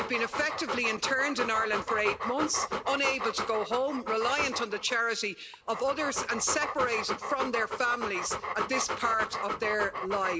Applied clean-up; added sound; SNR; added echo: none; Dog; 4 dB; none.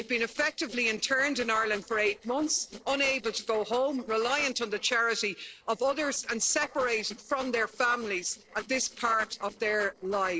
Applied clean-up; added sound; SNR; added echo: neural separator model SepFormer DNS4.